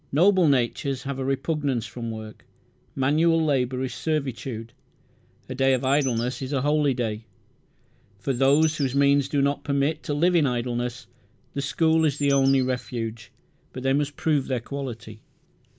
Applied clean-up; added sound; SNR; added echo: none; Bird; 15 dB; none.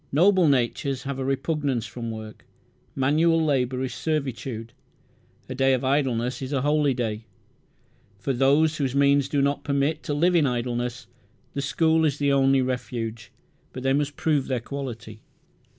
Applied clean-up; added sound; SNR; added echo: none; none; none; none.